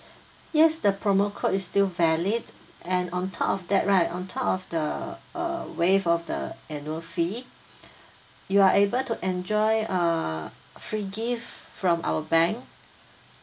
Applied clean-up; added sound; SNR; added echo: none; none; none; none.